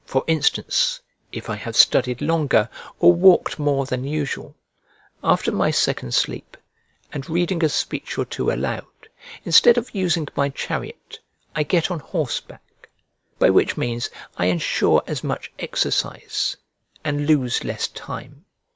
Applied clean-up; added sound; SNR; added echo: none; none; none; none.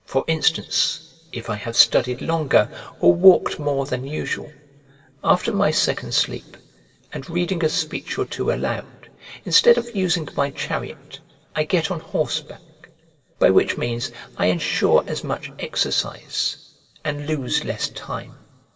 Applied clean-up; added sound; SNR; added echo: none; none; none; reverberation time 1.6 s.